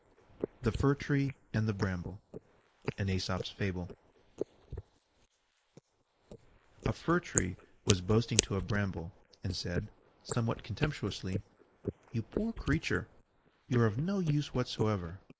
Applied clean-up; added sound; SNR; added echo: neural mask model Resemble Enhance denoiser.